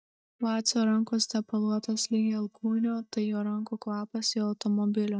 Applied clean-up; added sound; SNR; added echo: neural mask model DeepFilterNet 3.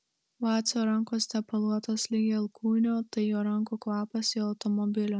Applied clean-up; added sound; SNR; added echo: none; none; none; none.